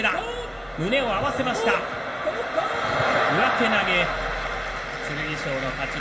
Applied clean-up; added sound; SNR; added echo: none; Glass; 17 dB; reverberation time 1.0 s.